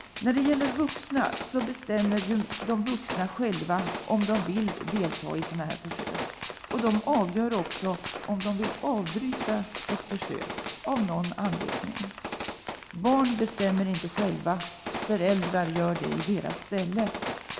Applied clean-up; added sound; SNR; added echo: none; Gunshot, gunfire; 8 dB; none.